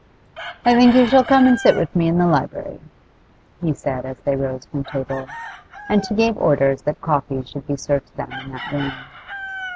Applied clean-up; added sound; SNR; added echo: none; Chicken, rooster; 16 dB; none.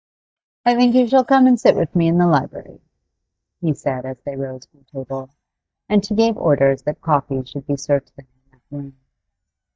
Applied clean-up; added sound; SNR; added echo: neural mask model DeepFilterNet 3.